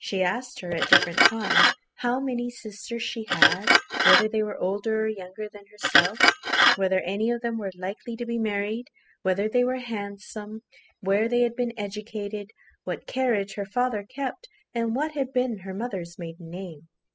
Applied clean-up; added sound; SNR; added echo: classical method spectral subtraction.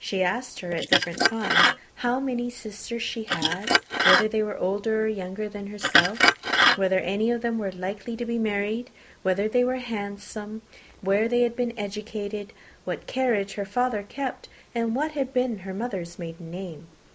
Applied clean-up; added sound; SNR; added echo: neural mask model Resemble Enhance denoiser.